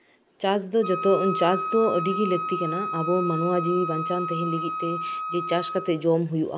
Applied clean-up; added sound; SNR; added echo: none; Wind instrument, woodwind instrument; 6 dB; none.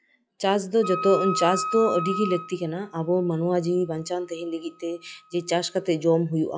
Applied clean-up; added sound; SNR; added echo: classical method log-MMSE.